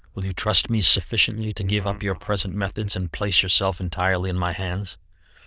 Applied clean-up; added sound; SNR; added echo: neural diffusion model UNIVERSE++.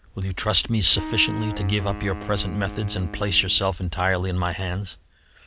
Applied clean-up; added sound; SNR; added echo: none; Wind instrument, woodwind instrument; 11 dB; none.